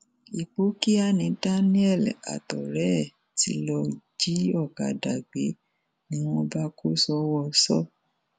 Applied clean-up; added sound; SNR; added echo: none; none; none; none.